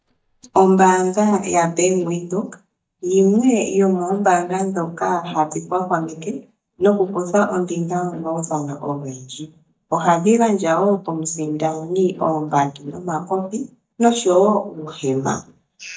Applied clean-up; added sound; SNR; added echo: neural mask model DeepFilterNet 3.